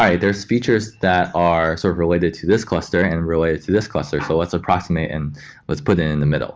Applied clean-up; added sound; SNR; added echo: none; none; none; none.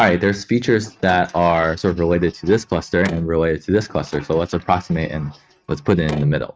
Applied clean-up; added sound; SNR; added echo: neural mask model RNNoise.